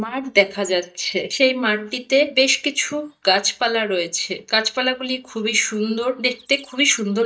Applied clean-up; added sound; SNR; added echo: neural mask model DeepFilterNet 3.